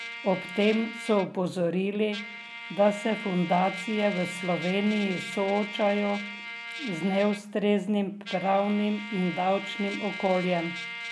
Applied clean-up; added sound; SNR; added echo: none; Trumpet; 11 dB; none.